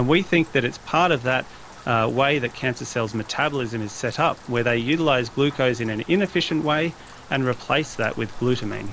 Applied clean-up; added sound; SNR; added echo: none; Rain; 17 dB; none.